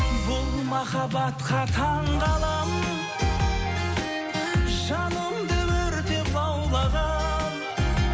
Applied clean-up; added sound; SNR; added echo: none; none; none; none.